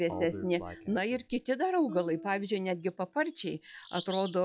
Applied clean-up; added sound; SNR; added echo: classical method log-MMSE.